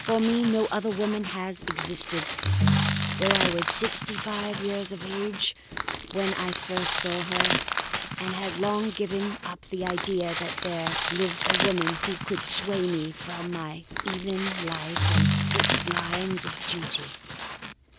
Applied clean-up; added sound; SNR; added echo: none; Ringtone + Crushing; -2 dB; none.